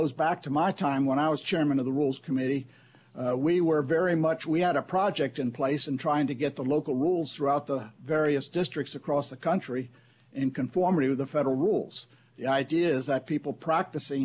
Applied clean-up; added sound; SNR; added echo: none; none; none; none.